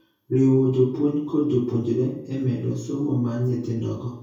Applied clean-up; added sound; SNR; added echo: none; none; none; reverberation time 0.6 s.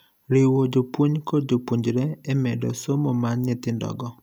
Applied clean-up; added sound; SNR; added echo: none; none; none; none.